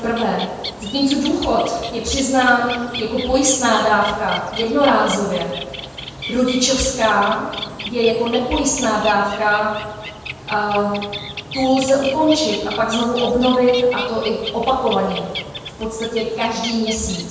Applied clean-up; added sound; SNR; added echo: none; Bird; 11 dB; reverberation time 1.1 s.